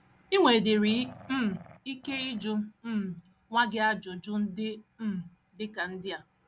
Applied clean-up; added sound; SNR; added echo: none; Growling; 19 dB; none.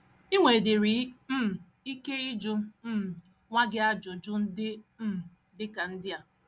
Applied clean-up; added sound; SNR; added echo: none; none; none; none.